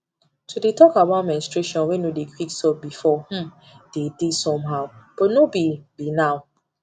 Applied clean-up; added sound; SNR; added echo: none; none; none; none.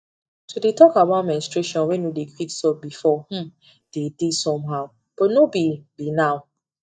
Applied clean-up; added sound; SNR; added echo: neural mask model DeepFilterNet 3.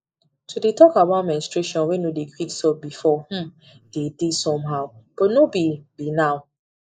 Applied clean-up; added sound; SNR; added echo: neural mask model Resemble Enhance denoiser.